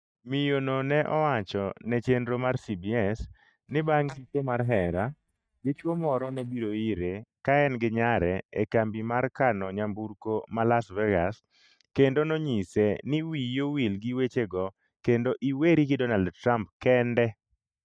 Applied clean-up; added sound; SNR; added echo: neural mask model DeepFilterNet 3.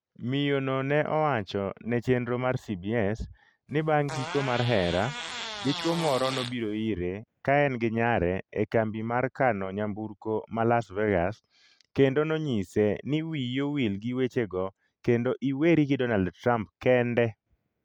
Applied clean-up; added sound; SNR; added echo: none; Fart; 9 dB; none.